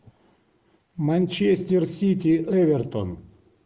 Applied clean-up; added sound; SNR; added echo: none; none; none; none.